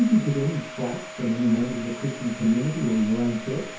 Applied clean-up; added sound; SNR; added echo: none; Domestic sounds, home sounds; 14 dB; reverberation time 0.6 s.